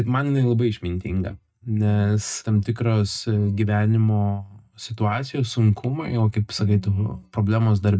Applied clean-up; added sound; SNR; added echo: neural mask model DeepFilterNet 3.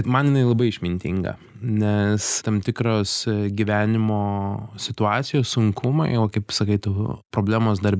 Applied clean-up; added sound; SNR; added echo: none; none; none; none.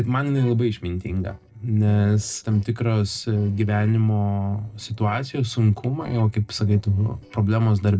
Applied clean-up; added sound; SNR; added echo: neural separator model SepFormer DNS4.